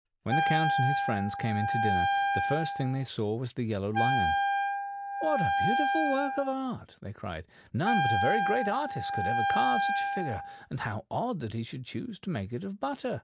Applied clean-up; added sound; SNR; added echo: none; Wind instrument, woodwind instrument; -3 dB; none.